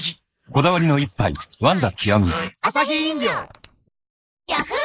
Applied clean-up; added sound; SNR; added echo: neural mask model Resemble Enhance denoiser.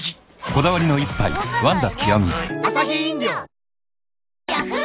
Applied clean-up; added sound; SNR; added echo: none; none; none; none.